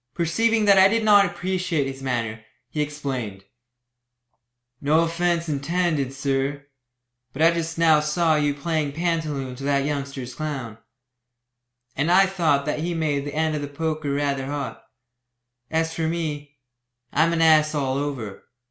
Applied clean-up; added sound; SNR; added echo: none; none; none; none.